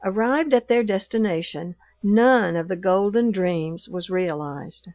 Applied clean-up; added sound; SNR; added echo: none; none; none; none.